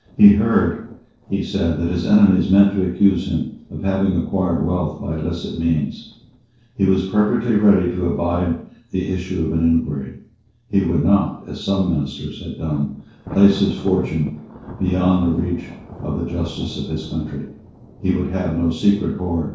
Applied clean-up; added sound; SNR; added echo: neural separator model SepFormer DNS4.